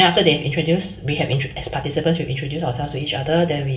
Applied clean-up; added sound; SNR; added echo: none; none; none; reverberation time 0.7 s.